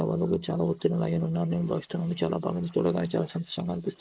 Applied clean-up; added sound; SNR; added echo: neural mask model Resemble Enhance denoiser.